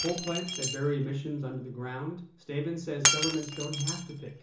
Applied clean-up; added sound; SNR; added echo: none; Shatter; 0 dB; reverberation time 0.7 s.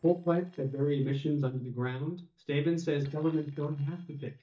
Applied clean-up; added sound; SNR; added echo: neural mask model DeepFilterNet 3.